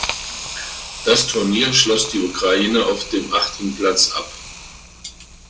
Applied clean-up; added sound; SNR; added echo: none; Hiss; 12 dB; reverberation time 0.2 s.